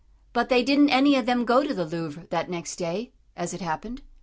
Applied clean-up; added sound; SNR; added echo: none; none; none; none.